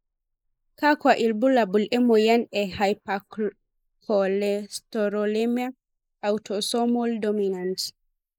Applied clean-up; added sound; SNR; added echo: neural mask model Resemble Enhance denoiser.